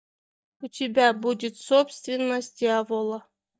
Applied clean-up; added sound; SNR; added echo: neural mask model DeepFilterNet 3.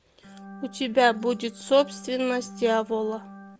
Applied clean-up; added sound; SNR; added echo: none; Organ; 18 dB; none.